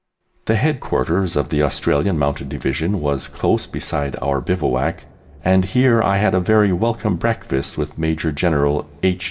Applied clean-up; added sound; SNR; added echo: none; none; none; reverberation time 0.8 s.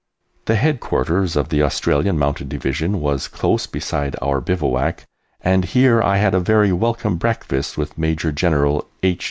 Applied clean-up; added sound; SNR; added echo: none; none; none; none.